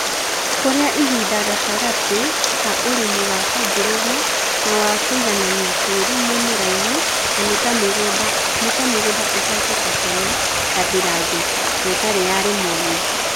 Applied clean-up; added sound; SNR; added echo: none; Stream; -5 dB; none.